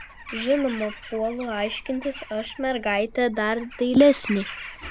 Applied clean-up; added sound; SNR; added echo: none; Bird vocalization, bird call, bird song / Crow; 15 dB; none.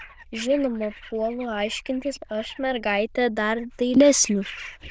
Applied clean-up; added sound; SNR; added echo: neural diffusion model UNIVERSE++.